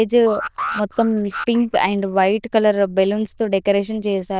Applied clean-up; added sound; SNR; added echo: neural diffusion model UNIVERSE++.